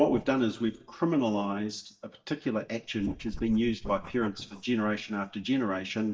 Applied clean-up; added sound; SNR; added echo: neural mask model DeepFilterNet 3.